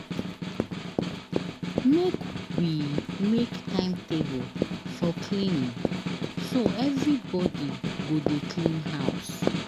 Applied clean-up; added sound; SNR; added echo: none; Run + Snare drum; 2 dB; none.